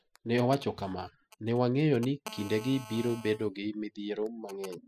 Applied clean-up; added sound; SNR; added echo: classical method spectral subtraction.